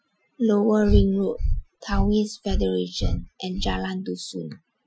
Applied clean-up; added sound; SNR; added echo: classical method Wiener filter.